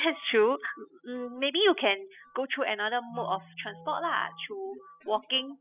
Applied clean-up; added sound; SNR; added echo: classical method spectral subtraction.